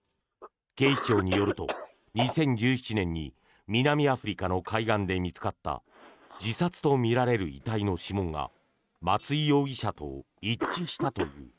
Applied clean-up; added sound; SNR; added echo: neural mask model RNNoise.